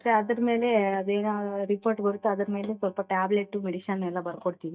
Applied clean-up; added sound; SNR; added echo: neural mask model DeepFilterNet 3.